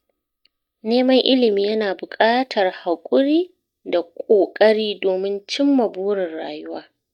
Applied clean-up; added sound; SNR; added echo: neural mask model DeepFilterNet 3.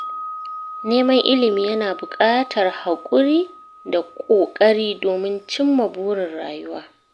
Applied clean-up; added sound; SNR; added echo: none; Wind chime; 17 dB; none.